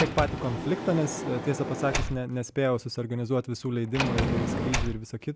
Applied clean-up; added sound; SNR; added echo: none; Sliding door; 3 dB; none.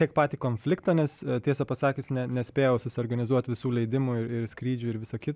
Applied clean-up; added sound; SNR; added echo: none; none; none; none.